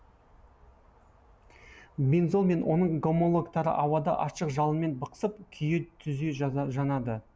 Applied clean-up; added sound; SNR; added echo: none; none; none; none.